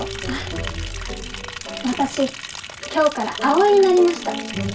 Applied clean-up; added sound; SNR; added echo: none; Liquid; 13 dB; reverberation time 0.2 s.